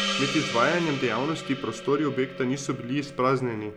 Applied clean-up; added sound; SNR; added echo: none; Gong; 7 dB; none.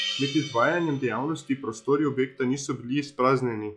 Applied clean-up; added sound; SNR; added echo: classical method log-MMSE.